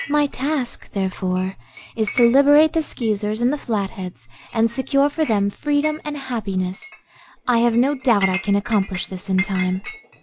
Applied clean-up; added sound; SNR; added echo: none; Chink, clink; 15 dB; none.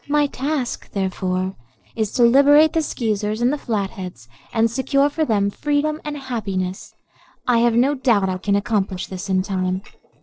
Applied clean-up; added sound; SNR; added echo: neural separator model SepFormer DNS4.